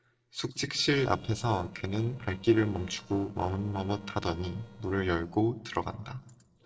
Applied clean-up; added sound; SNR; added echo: neural separator model SepFormer DNS4.